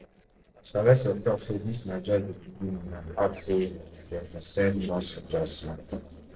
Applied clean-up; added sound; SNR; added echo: neural separator model SepFormer DNS4.